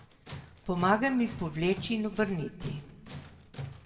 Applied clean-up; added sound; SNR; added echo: none; Tools; 13 dB; reverberation time 1.3 s.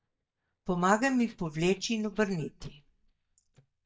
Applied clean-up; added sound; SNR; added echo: neural mask model DeepFilterNet 3.